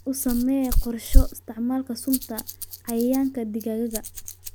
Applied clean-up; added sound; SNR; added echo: none; Rattle; -2 dB; none.